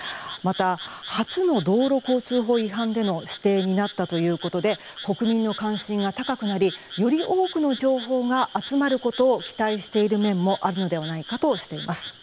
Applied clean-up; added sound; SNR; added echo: none; Frog; 16 dB; none.